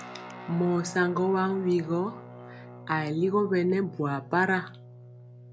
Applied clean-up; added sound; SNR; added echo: none; Guitar; 16 dB; none.